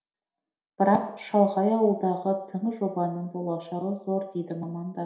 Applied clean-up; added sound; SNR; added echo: none; none; none; reverberation time 0.7 s.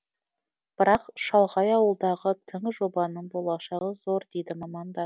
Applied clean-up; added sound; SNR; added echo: none; none; none; none.